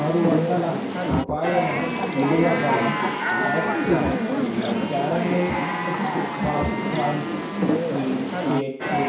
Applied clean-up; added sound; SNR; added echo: none; Chatter / Chirp, tweet / Livestock, farm animals, working animals; -4 dB; reverberation time 0.6 s.